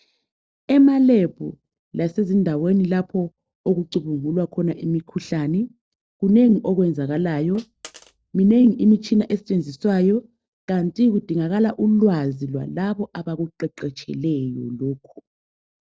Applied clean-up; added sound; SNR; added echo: neural separator model SepFormer DNS4.